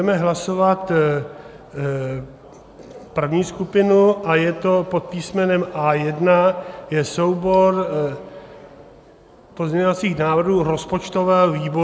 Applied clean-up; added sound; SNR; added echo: none; none; none; none.